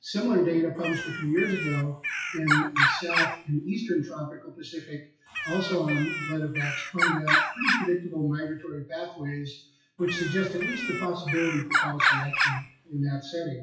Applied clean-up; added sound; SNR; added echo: classical method WPE with log-MMSE.